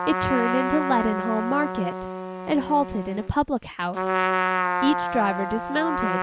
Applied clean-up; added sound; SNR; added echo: none; Trumpet; 1 dB; none.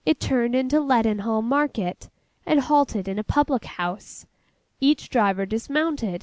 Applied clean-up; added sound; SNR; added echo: none; none; none; none.